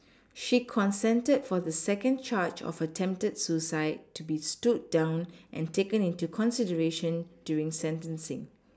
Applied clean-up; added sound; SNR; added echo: none; none; none; none.